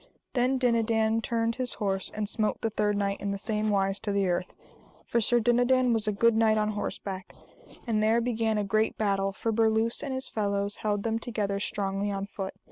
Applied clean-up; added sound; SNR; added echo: none; none; none; none.